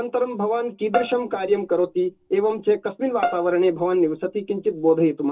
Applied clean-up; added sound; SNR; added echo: none; Bowed string instrument; 11 dB; reverberation time 0.2 s.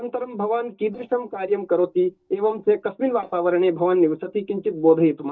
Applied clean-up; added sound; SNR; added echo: neural mask model DeepFilterNet 3.